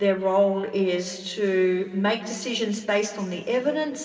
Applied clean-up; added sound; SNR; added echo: none; none; none; reverberation time 1.8 s.